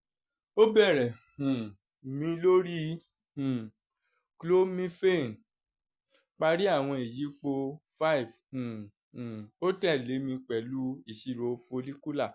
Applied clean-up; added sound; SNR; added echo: none; none; none; none.